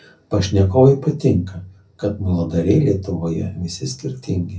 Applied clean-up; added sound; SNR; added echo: none; none; none; reverberation time 0.3 s.